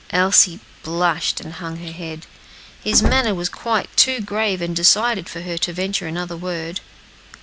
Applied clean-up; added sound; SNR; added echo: none; Slam; 4 dB; none.